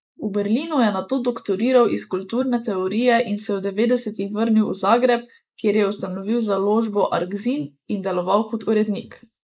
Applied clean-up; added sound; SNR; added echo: neural mask model Resemble Enhance denoiser.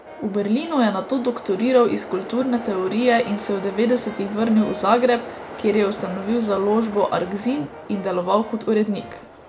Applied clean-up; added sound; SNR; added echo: none; Train + Brass instrument; 14 dB; none.